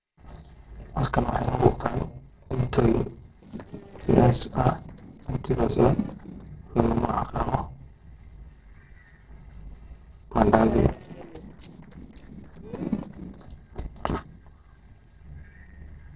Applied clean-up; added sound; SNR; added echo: neural separator model SepFormer DNS4.